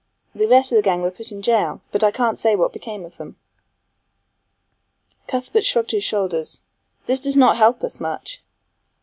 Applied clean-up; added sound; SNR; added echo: none; none; none; none.